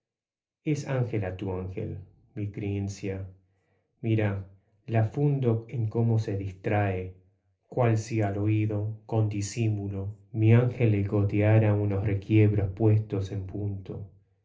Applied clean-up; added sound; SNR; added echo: none; none; none; reverberation time 0.3 s.